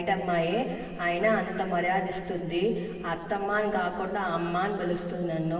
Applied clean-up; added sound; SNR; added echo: none; none; none; reverberation time 2.3 s.